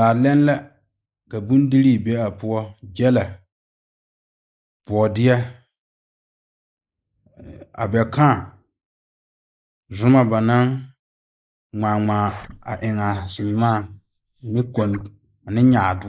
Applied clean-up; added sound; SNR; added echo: neural mask model Resemble Enhance denoiser.